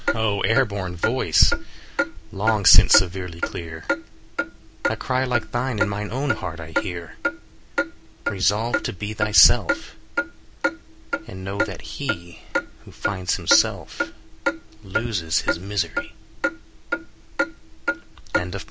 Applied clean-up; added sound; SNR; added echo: none; Clock; 5 dB; none.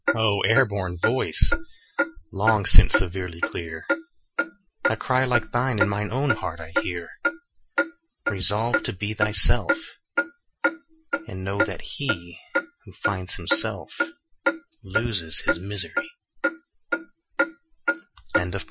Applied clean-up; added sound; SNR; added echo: classical method Wiener filter.